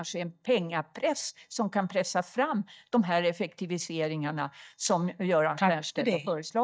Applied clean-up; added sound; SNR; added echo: neural mask model DeepFilterNet 3.